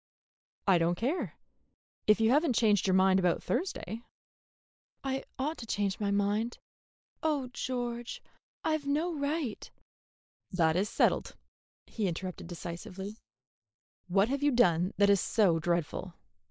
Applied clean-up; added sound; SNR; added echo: neural mask model Resemble Enhance denoiser.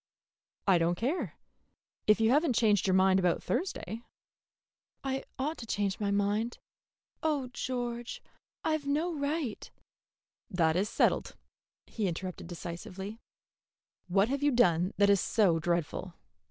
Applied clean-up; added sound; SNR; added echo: none; none; none; none.